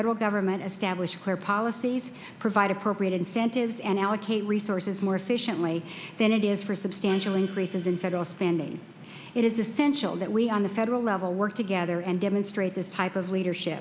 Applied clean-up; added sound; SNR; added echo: none; Hi-hat; 20 dB; none.